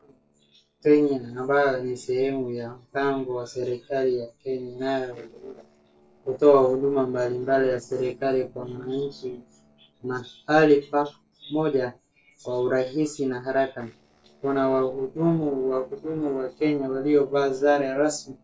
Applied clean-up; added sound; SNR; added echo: neural separator model SepFormer DNS4.